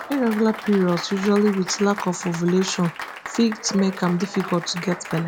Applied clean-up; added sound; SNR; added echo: none; Applause; 12 dB; none.